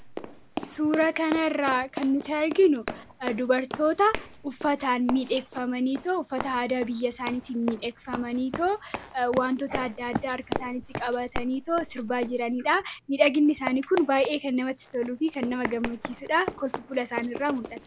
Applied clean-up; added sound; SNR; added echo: none; Run; 11 dB; none.